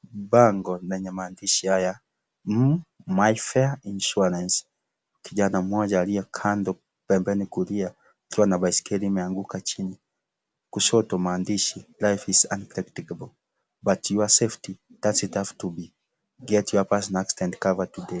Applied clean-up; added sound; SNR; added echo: none; none; none; none.